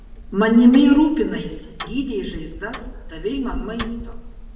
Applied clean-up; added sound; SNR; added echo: none; Tick-tock; 14 dB; reverberation time 0.9 s.